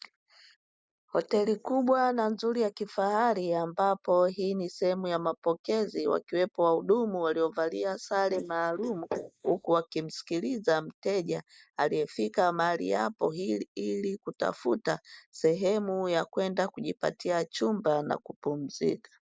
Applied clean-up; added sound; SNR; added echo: neural mask model Resemble Enhance denoiser.